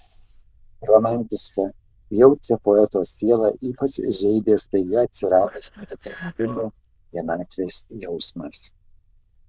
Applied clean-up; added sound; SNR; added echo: neural diffusion model UNIVERSE++.